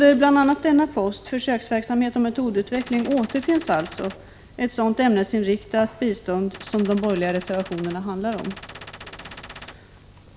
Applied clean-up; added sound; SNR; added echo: none; Gunshot, gunfire; 17 dB; none.